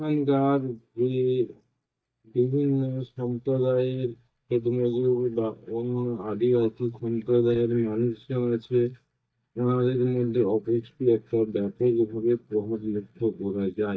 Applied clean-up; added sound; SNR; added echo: neural mask model DeepFilterNet 3.